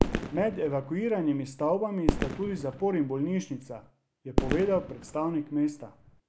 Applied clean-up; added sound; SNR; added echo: none; Fireworks; 3 dB; none.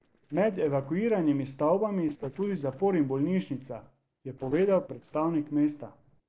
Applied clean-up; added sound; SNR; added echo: neural separator model SepFormer DNS4.